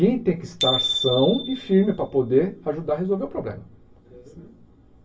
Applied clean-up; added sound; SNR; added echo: none; Bicycle bell; 6 dB; reverberation time 0.1 s.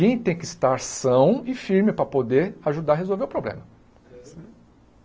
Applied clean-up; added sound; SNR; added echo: none; none; none; none.